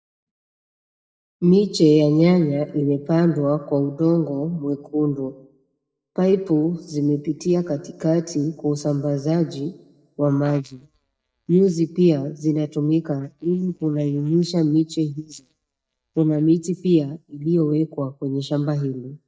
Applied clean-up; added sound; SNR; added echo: neural mask model DeepFilterNet 3.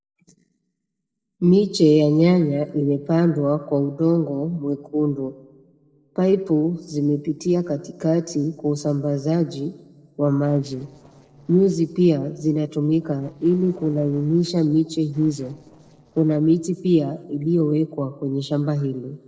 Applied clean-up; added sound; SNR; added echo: neural separator model SepFormer DNS4.